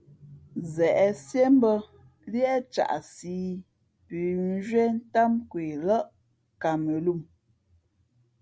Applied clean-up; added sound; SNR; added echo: none; none; none; none.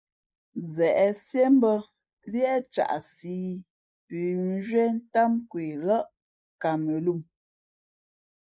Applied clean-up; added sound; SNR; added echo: neural mask model Resemble Enhance denoiser.